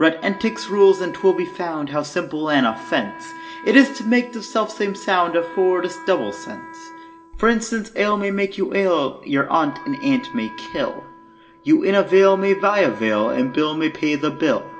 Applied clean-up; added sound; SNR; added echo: none; Wind instrument, woodwind instrument; 18 dB; reverberation time 1.5 s.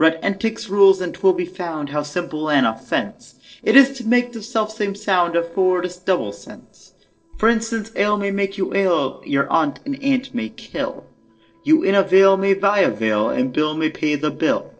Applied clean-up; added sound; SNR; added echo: neural separator model SepFormer DNS4.